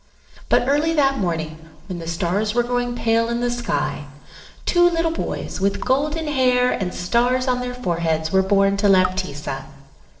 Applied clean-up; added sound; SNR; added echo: neural separator model SepFormer DNS4.